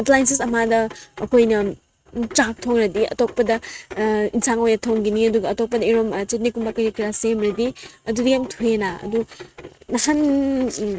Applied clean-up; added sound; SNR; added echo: neural mask model RNNoise.